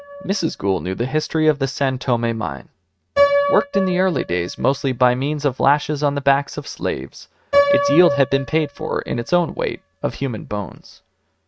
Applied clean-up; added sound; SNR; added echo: neural mask model RNNoise.